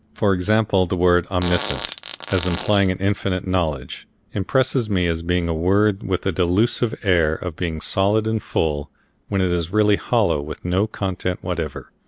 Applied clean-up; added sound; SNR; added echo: none; Fart; 11 dB; none.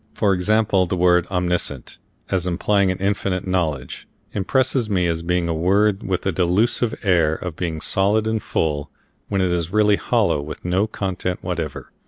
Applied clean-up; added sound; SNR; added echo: none; none; none; none.